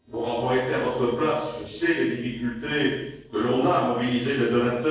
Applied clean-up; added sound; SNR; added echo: neural separator model SepFormer DNS4.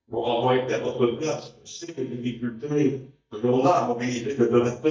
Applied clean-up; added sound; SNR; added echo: neural mask model DeepFilterNet 3.